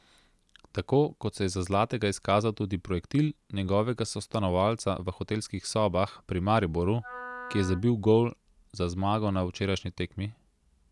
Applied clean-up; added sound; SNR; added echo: none; Wind instrument, woodwind instrument; 15 dB; none.